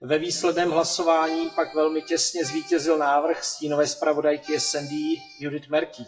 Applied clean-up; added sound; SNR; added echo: classical method WPE with log-MMSE.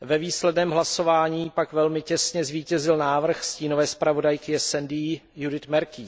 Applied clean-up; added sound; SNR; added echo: none; none; none; none.